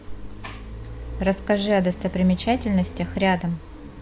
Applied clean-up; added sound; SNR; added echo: none; none; none; none.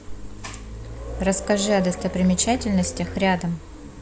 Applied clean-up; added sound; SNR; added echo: none; Applause / Crowd / Cheering; 14 dB; none.